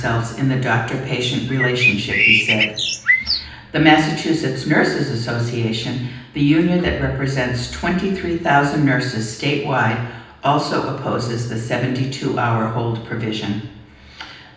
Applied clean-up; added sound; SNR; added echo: none; Bird; -2 dB; reverberation time 0.9 s.